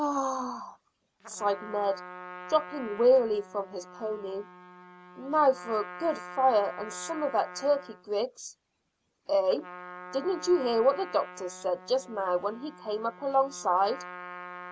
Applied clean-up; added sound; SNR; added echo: none; Trumpet; 16 dB; none.